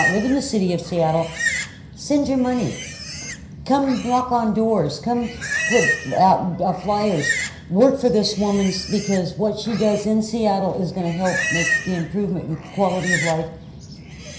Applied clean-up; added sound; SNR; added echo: none; Livestock, farm animals, working animals; 8 dB; reverberation time 0.5 s.